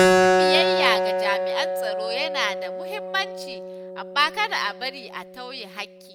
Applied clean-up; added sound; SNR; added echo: none; Keyboard (musical); -4 dB; none.